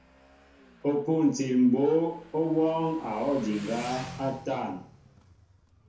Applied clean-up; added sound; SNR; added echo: none; Motorcycle; 19 dB; reverberation time 0.7 s.